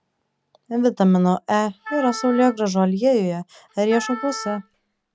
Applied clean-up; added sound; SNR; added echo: none; Wind instrument, woodwind instrument; 14 dB; none.